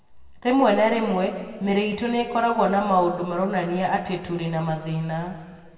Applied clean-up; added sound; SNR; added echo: none; none; none; reverberation time 2.0 s.